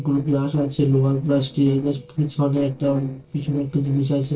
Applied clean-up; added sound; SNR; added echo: neural separator model SepFormer DNS4.